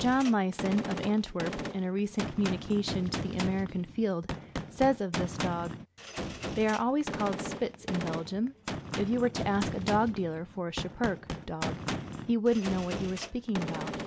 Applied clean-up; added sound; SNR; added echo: none; Gunshot, gunfire; 7 dB; none.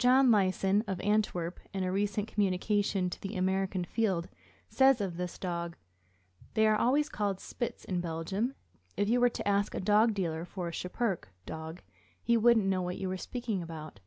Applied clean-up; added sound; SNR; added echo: none; none; none; none.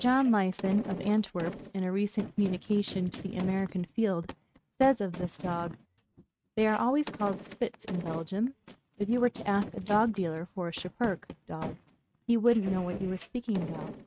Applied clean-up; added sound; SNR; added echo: neural mask model RNNoise.